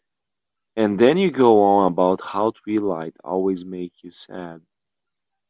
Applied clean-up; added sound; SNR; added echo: none; none; none; none.